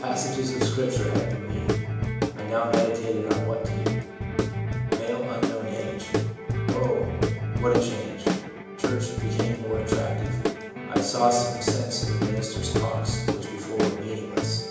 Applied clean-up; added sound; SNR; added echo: none; Guitar / Drum; -2 dB; reverberation time 1.0 s.